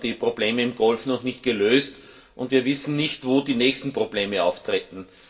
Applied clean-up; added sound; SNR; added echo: none; none; none; reverberation time 0.7 s.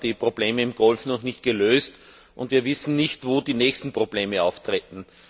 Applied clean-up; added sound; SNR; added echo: none; none; none; none.